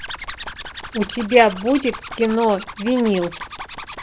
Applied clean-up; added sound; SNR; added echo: none; Zipper (clothing); 12 dB; none.